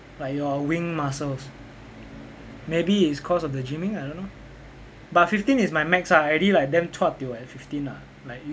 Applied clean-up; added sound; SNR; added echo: none; none; none; none.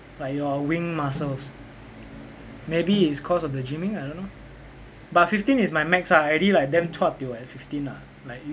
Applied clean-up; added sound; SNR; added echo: none; Snare drum; 17 dB; none.